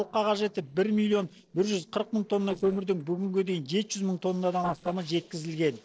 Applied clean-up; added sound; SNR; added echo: neural separator model SepFormer DNS4.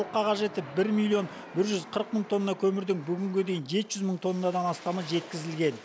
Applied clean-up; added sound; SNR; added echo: none; none; none; none.